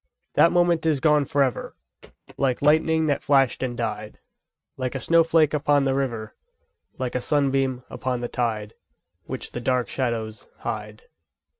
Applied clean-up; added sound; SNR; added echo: neural mask model RNNoise.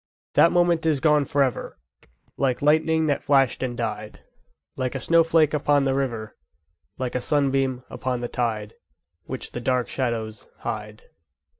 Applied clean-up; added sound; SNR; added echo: neural mask model DeepFilterNet 3.